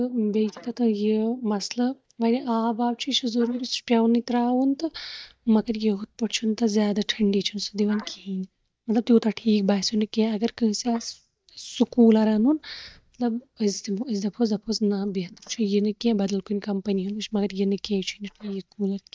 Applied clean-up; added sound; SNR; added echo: neural mask model DeepFilterNet 3.